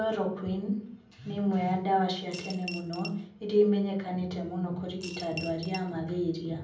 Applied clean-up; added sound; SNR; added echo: none; Coin (dropping) / Glass; 13 dB; reverberation time 0.6 s.